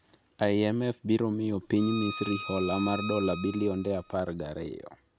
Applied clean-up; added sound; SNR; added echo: none; Bowed string instrument; 11 dB; none.